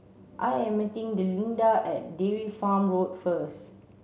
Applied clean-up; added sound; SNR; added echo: none; none; none; none.